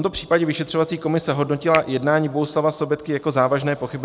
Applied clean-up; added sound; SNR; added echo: none; Finger snapping; 17 dB; none.